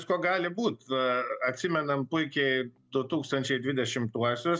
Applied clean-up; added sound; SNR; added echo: none; none; none; none.